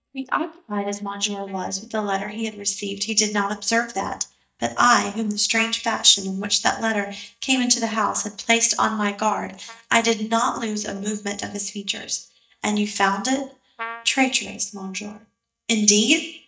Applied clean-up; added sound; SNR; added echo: neural mask model DeepFilterNet 3.